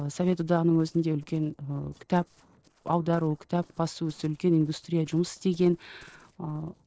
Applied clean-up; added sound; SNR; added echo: neural separator model SepFormer DNS4.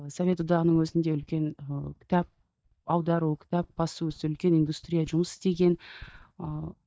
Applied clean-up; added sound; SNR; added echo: neural mask model DeepFilterNet 3.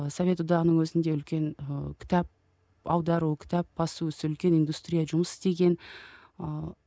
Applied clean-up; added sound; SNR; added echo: none; none; none; none.